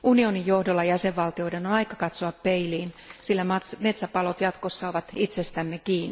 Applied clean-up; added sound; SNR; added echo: none; none; none; none.